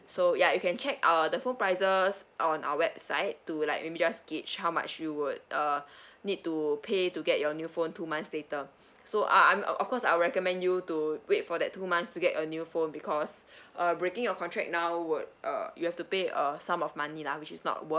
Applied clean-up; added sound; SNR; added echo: none; none; none; none.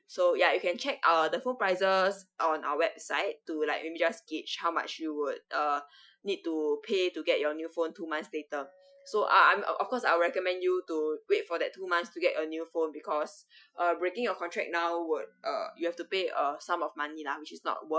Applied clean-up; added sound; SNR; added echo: classical method Wiener filter.